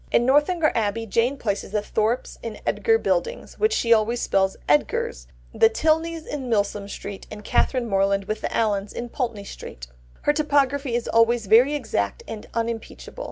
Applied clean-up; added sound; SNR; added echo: none; none; none; none.